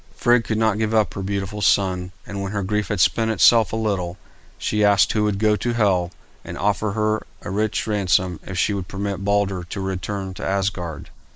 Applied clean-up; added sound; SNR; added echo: neural mask model Resemble Enhance denoiser.